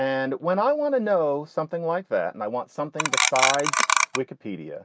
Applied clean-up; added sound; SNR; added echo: none; Clock; -3 dB; none.